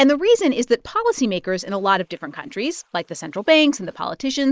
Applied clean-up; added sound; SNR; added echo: neural mask model Resemble Enhance denoiser.